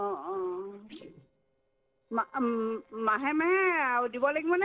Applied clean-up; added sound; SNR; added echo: neural separator model SepFormer DNS4.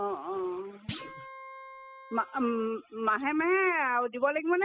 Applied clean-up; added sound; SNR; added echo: classical method spectral subtraction.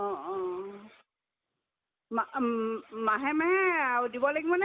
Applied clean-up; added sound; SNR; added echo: none; none; none; none.